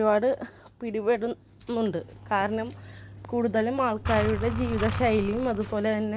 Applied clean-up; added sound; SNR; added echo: none; Engine; 5 dB; none.